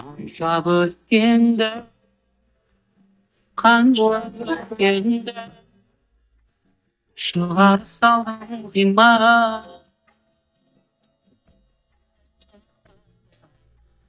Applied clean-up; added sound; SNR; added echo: neural mask model DeepFilterNet 3.